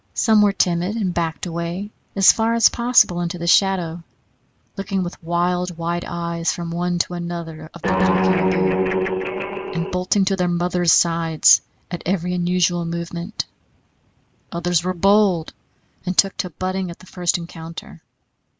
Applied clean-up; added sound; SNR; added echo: none; Guitar; -2 dB; none.